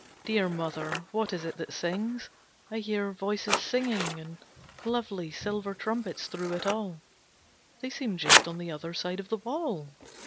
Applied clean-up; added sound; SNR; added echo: none; Scissors; 1 dB; none.